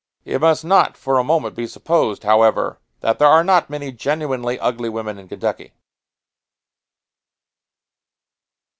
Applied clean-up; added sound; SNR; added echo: none; none; none; none.